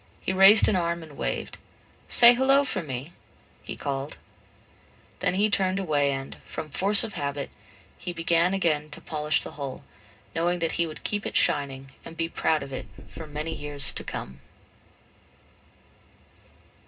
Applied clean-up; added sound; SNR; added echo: none; Knock; 8 dB; reverberation time 0.2 s.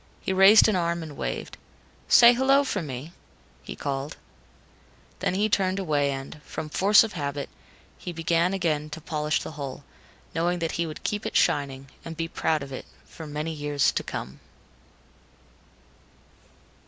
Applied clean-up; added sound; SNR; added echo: none; none; none; none.